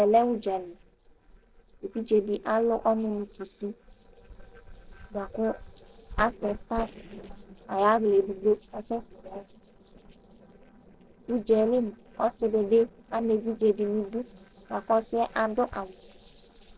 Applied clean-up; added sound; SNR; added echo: neural separator model SepFormer DNS4.